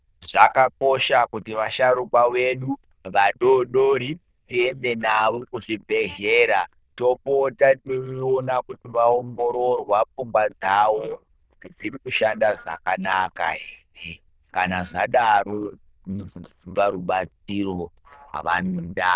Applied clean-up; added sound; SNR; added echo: neural diffusion model UNIVERSE++.